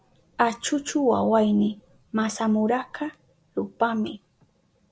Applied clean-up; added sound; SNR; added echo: none; none; none; none.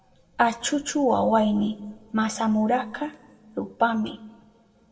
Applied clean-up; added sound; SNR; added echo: none; none; none; reverberation time 0.7 s.